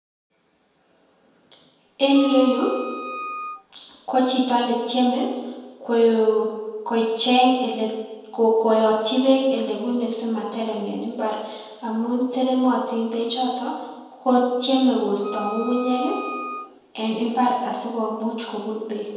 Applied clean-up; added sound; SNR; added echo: none; Wind instrument, woodwind instrument; 12 dB; reverberation time 1.1 s.